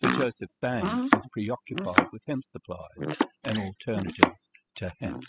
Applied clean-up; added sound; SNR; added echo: classical method spectral subtraction.